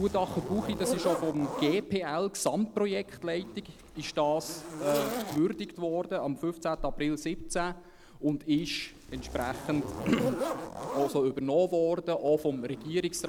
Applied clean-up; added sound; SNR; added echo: none; Zipper (clothing); 8 dB; none.